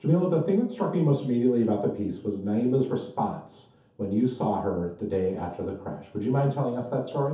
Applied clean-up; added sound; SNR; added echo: none; none; none; reverberation time 0.5 s.